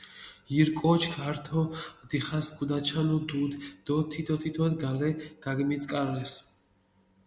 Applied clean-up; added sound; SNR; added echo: none; none; none; none.